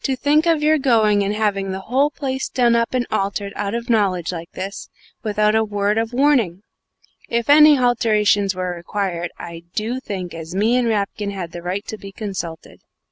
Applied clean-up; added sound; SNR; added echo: none; none; none; none.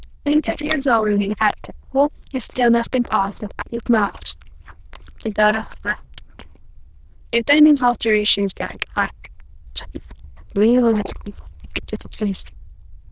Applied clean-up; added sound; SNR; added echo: neural diffusion model UNIVERSE++.